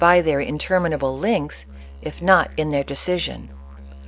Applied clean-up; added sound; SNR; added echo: none; Musical instrument; 17 dB; none.